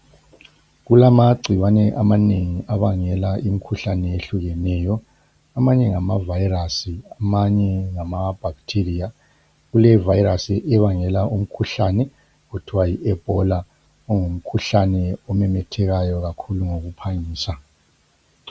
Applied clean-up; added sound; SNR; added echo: none; none; none; none.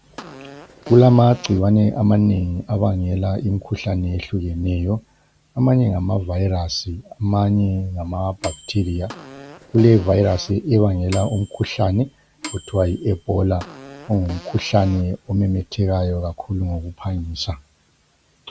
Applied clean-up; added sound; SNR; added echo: none; Microwave oven / Bell + Fart; 19 dB; none.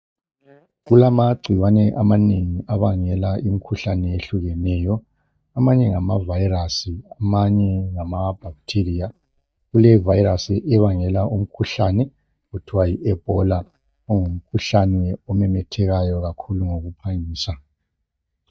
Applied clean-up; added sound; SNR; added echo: neural mask model DeepFilterNet 3.